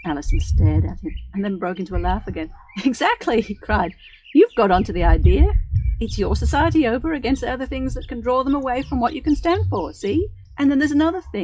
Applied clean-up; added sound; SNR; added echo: classical method WPE with log-MMSE.